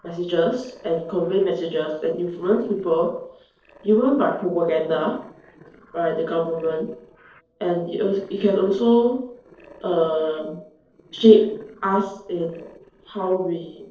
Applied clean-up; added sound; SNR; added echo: neural separator model SepFormer DNS4.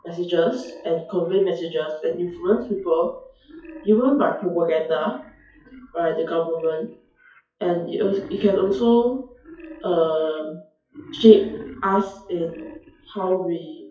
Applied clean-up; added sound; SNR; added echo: classical method WPE with log-MMSE.